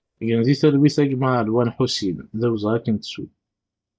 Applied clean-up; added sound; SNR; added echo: neural mask model DeepFilterNet 3.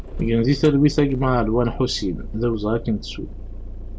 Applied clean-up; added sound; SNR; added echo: none; Idling / Engine starting / Door / Car; 10 dB; none.